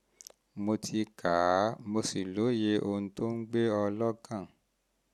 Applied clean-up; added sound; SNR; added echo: none; none; none; none.